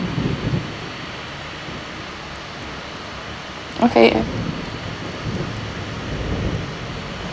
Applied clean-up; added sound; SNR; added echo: none; Thunder; 4 dB; none.